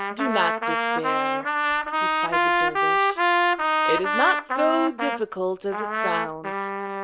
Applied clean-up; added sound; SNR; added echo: none; Trumpet; -5 dB; none.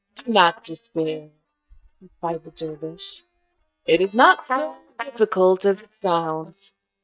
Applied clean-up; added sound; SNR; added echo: neural mask model DeepFilterNet 3.